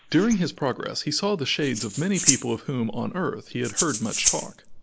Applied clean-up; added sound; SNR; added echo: neural mask model Resemble Enhance denoiser.